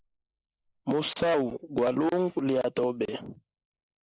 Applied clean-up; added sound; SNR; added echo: neural mask model Resemble Enhance denoiser.